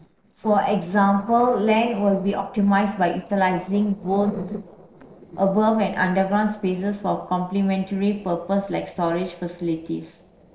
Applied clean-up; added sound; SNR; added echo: neural separator model SepFormer DNS4.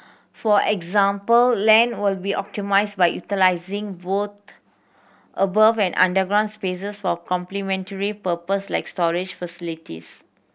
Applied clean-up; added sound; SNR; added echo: none; none; none; none.